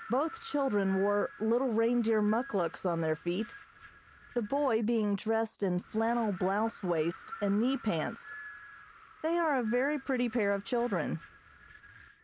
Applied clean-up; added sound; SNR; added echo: none; Wind; 18 dB; none.